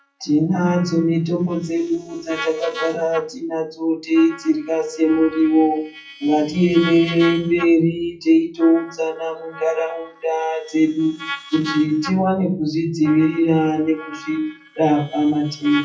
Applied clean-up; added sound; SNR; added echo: classical method WPE with log-MMSE.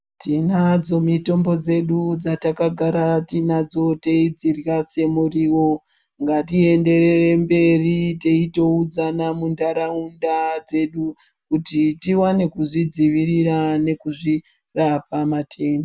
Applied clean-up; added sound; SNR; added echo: none; none; none; none.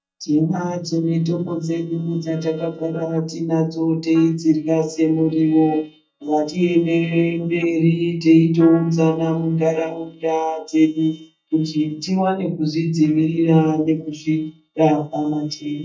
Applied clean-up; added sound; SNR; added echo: neural mask model DeepFilterNet 3.